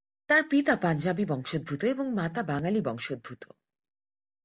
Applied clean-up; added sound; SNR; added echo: none; none; none; none.